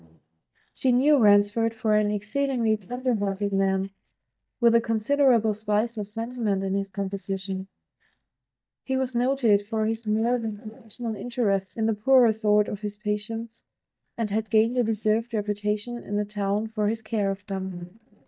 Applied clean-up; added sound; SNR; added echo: neural mask model DeepFilterNet 3.